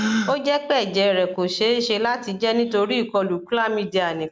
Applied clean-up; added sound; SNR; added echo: neural mask model Resemble Enhance denoiser.